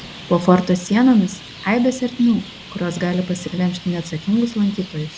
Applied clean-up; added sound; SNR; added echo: none; Traffic noise, roadway noise; 18 dB; none.